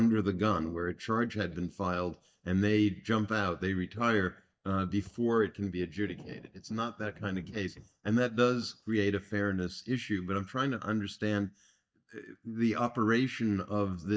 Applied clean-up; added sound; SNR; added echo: neural mask model DeepFilterNet 3.